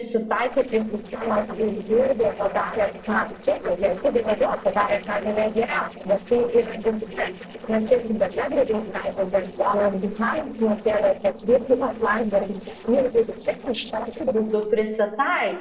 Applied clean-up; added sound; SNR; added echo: neural separator model SepFormer DNS4.